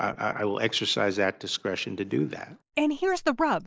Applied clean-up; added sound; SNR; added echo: neural mask model Resemble Enhance denoiser.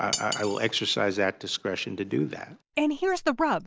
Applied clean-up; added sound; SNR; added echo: none; Cutlery, silverware; 11 dB; none.